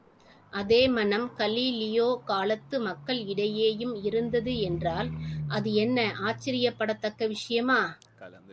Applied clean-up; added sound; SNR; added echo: none; Livestock, farm animals, working animals; 14 dB; none.